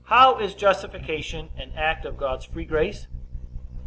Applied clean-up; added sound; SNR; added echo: none; none; none; none.